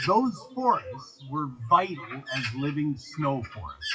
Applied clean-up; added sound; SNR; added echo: classical method WPE with log-MMSE.